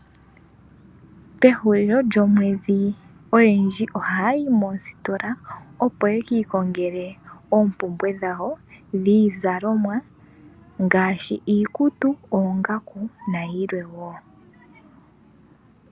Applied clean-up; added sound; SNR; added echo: none; none; none; none.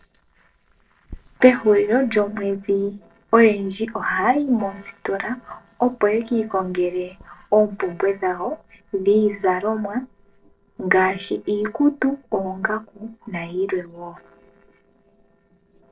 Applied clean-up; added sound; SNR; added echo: neural separator model SepFormer DNS4.